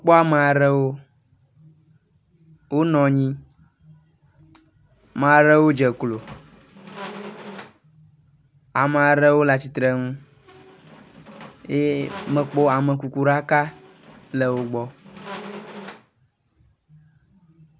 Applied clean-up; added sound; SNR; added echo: none; Squeak; 18 dB; none.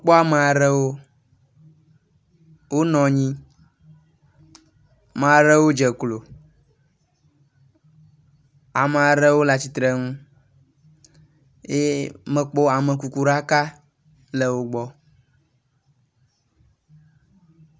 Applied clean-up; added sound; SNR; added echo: none; none; none; none.